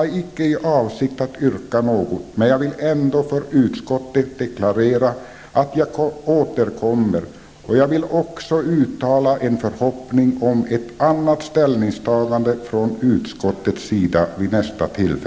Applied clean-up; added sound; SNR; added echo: none; none; none; none.